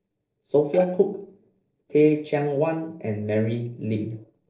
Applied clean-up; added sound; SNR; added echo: neural separator model SepFormer DNS4.